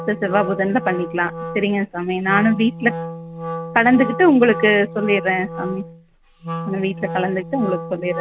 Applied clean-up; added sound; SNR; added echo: none; Wind instrument, woodwind instrument; 10 dB; none.